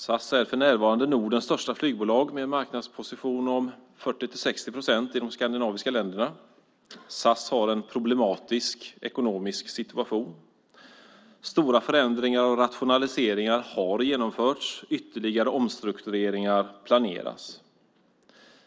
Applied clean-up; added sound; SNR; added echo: none; none; none; none.